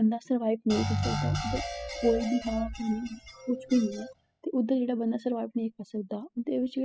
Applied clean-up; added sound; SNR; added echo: classical method spectral subtraction.